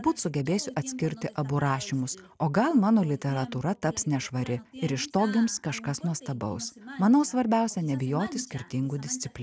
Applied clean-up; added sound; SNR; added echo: none; none; none; none.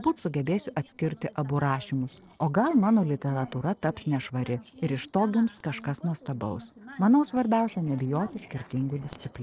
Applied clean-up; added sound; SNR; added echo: neural separator model SepFormer DNS4.